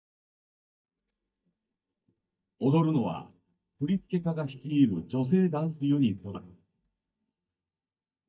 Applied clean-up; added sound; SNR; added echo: neural mask model DeepFilterNet 3.